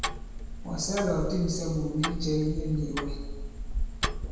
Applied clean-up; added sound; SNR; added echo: none; Tick-tock; 2 dB; reverberation time 1.1 s.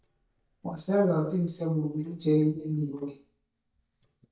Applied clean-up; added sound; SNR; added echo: neural mask model DeepFilterNet 3.